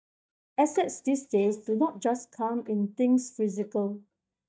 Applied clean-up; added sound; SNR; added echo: neural mask model DeepFilterNet 3.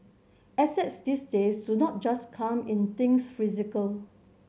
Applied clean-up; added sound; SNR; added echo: none; none; none; none.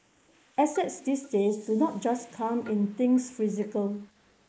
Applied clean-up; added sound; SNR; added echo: neural mask model Resemble Enhance denoiser.